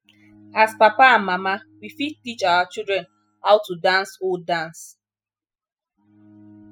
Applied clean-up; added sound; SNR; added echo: classical method spectral subtraction.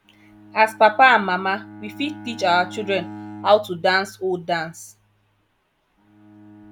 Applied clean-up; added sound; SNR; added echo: none; Bowed string instrument; 19 dB; none.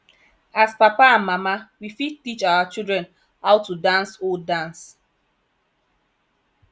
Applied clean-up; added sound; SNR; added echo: none; none; none; none.